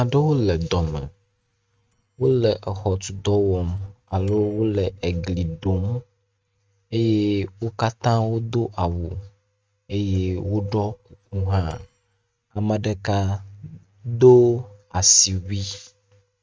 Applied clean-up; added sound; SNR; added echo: neural mask model RNNoise.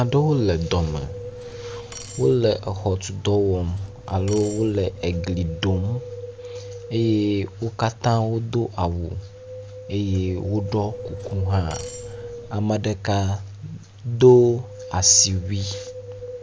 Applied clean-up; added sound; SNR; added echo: none; Wind + Cutlery, silverware; 16 dB; none.